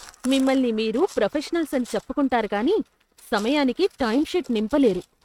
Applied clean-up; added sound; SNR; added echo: neural mask model RNNoise.